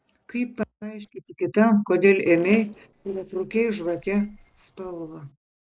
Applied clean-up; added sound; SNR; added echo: neural separator model SepFormer DNS4.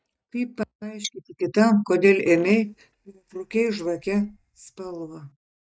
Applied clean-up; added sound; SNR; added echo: neural mask model DeepFilterNet 3.